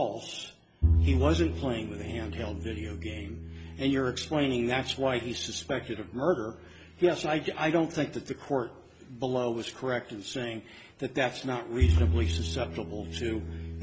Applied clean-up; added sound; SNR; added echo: none; Bowed string instrument; 2 dB; none.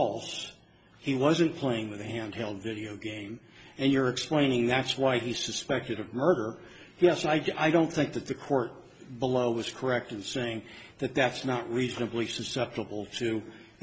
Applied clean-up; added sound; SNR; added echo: none; none; none; none.